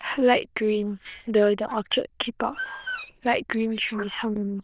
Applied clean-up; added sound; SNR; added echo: neural diffusion model UNIVERSE++.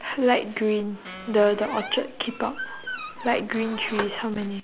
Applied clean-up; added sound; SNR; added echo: none; Squeak; 11 dB; none.